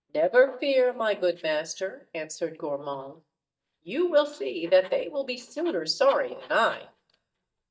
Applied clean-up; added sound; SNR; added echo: neural mask model DeepFilterNet 3.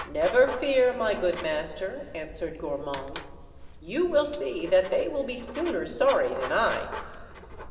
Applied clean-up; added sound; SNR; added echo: none; Writing; 14 dB; reverberation time 2.2 s.